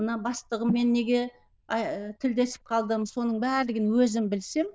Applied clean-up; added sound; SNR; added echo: neural diffusion model UNIVERSE++.